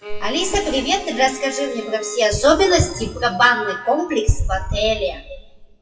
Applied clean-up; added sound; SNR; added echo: classical method WPE with log-MMSE.